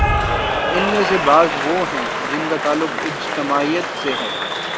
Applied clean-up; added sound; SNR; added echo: none; Applause / Cheering; 0 dB; none.